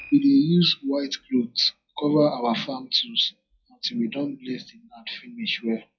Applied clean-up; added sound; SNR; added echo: classical method WPE with log-MMSE.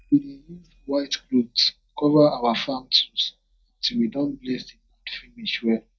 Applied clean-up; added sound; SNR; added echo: neural mask model DeepFilterNet 3.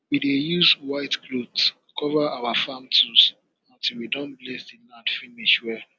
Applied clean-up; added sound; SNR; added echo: none; none; none; none.